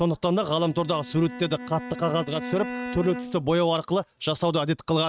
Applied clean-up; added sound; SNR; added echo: neural mask model RNNoise.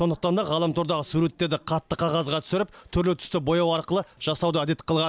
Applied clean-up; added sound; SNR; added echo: none; none; none; none.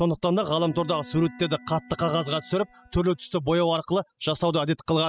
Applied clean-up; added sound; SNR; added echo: classical method spectral subtraction.